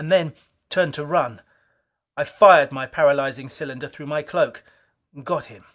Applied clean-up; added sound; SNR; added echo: none; none; none; none.